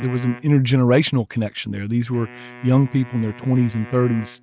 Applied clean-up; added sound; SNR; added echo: neural mask model RNNoise.